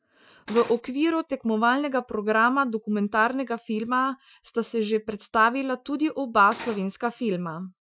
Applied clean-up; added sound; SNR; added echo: classical method Wiener filter.